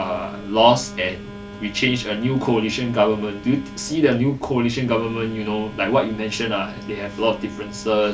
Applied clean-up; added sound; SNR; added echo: none; Telephone; 15 dB; none.